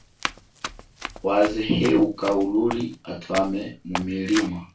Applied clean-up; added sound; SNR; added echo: none; Run; 11 dB; reverberation time 0.2 s.